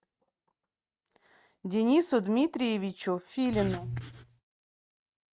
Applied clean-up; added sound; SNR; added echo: neural mask model RNNoise.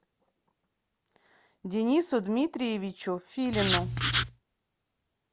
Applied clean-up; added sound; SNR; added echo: none; Writing; -3 dB; none.